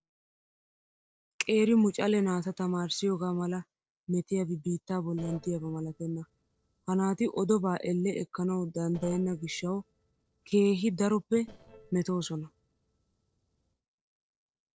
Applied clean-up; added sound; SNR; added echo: neural separator model SepFormer DNS4.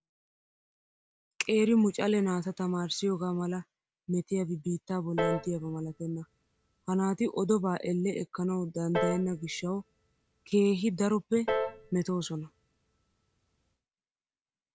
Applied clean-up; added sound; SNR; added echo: none; Piano; 7 dB; none.